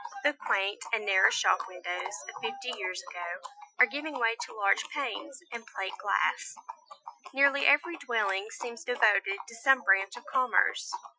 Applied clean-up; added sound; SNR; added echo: classical method Wiener filter.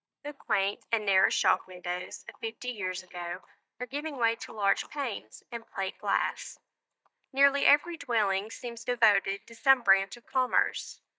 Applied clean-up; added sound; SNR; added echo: neural mask model DeepFilterNet 3.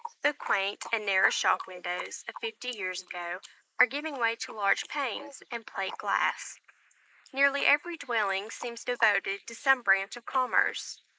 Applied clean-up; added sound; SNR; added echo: neural mask model Resemble Enhance denoiser.